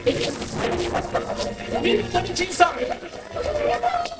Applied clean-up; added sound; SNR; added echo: neural separator model SepFormer DNS4.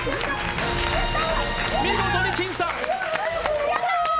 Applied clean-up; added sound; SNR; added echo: none; none; none; none.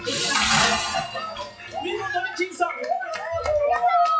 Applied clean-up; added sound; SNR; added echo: classical method WPE with log-MMSE.